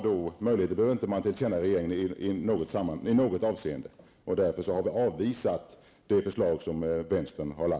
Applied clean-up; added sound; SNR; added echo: none; none; none; none.